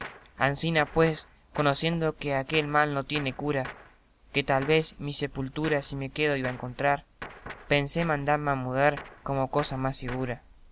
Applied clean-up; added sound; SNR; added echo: none; Gunshot, gunfire; 18 dB; none.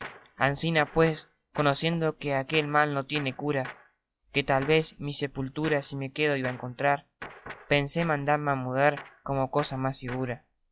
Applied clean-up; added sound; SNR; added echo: classical method log-MMSE.